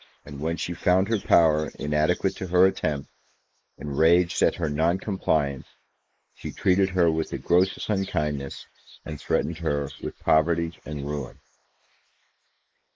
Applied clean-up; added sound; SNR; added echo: neural mask model Resemble Enhance denoiser.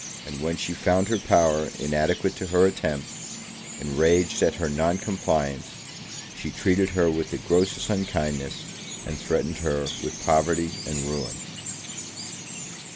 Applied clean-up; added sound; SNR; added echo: none; Chirp, tweet; 11 dB; none.